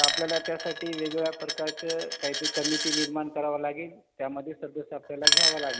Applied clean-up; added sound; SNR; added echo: none; Coin (dropping); -2 dB; none.